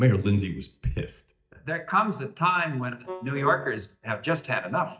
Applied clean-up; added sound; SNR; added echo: neural mask model DeepFilterNet 3.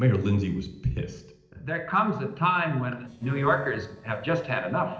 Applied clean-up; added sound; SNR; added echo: neural separator model SepFormer DNS4.